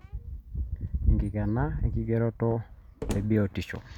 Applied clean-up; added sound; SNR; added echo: none; Slam; 15 dB; none.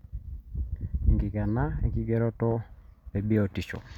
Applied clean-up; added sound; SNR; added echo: none; none; none; none.